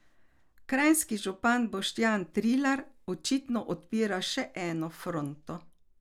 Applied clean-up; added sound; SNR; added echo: none; none; none; none.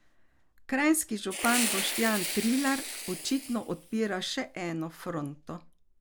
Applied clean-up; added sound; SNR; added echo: none; Fire; 4 dB; none.